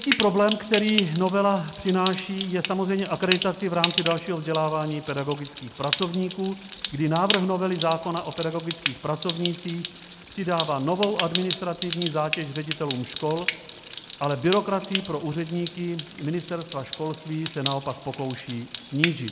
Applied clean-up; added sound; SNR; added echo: none; Stream; 5 dB; none.